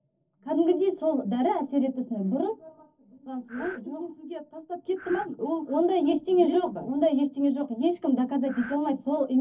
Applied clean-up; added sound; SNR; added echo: neural separator model SepFormer DNS4.